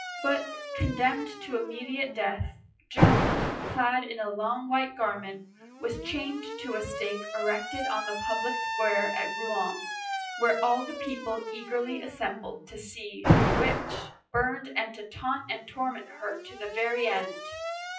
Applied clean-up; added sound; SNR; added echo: classical method WPE with log-MMSE.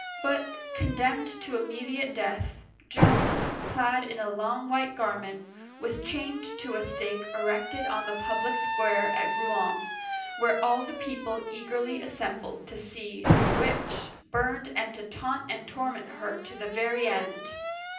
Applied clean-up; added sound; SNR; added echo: none; Alarm; 1 dB; reverberation time 0.6 s.